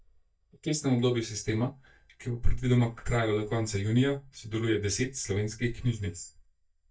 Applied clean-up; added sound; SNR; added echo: neural mask model DeepFilterNet 3.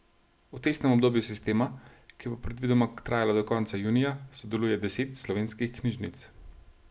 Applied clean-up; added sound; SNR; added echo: none; none; none; none.